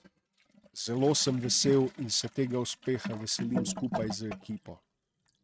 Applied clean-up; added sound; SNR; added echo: neural mask model RNNoise.